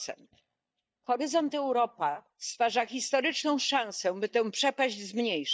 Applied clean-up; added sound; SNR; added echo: neural mask model DeepFilterNet 3.